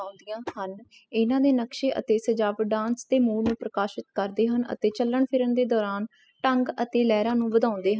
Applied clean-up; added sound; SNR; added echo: classical method spectral subtraction.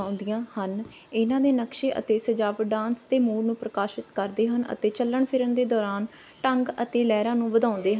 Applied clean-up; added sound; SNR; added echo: none; none; none; none.